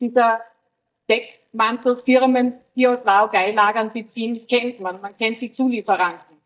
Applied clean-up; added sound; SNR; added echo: neural mask model DeepFilterNet 3.